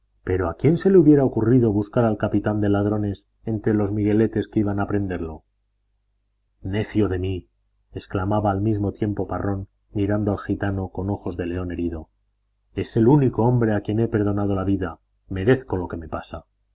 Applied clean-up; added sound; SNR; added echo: none; none; none; none.